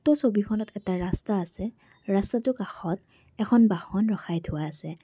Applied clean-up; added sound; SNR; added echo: none; none; none; none.